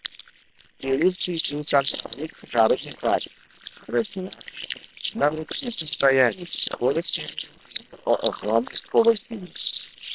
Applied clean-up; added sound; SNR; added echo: neural separator model SepFormer WHAM!.